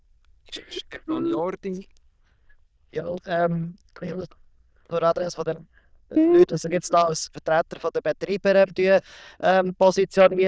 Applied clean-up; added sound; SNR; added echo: neural diffusion model UNIVERSE++.